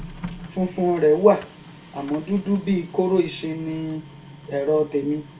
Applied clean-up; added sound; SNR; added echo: none; Printer; 17 dB; reverberation time 0.2 s.